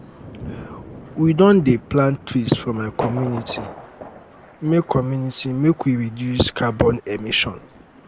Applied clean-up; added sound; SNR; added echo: none; Thunder; 17 dB; none.